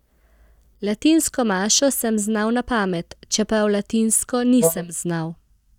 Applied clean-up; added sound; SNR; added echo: neural mask model DeepFilterNet 3.